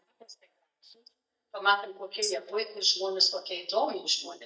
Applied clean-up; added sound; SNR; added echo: neural mask model DeepFilterNet 3.